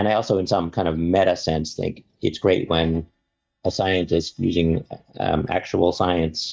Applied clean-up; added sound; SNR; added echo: neural mask model DeepFilterNet 3.